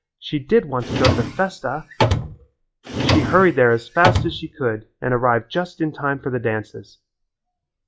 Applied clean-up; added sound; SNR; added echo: classical method log-MMSE.